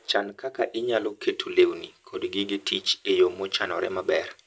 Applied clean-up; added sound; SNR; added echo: none; none; none; none.